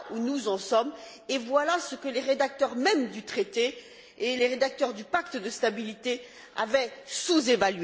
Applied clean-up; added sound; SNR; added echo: none; none; none; none.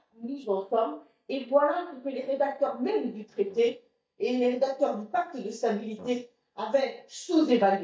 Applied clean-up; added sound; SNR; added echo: neural mask model DeepFilterNet 3.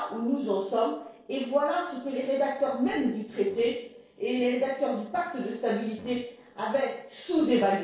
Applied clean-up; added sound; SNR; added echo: neural separator model SepFormer DNS4.